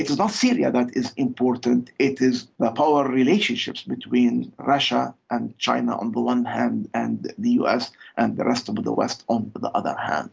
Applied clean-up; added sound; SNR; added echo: none; none; none; none.